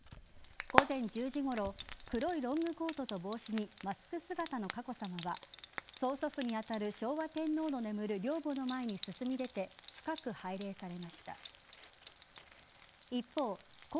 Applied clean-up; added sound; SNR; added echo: none; Frying (food); 6 dB; none.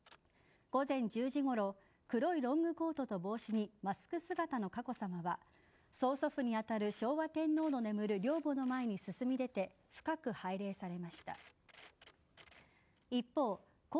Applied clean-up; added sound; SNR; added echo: none; none; none; none.